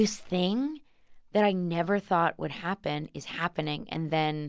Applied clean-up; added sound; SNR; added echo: none; none; none; none.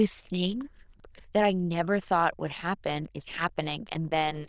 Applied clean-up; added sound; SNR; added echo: neural diffusion model UNIVERSE++.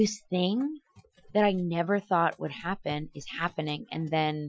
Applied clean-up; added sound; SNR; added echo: classical method Wiener filter.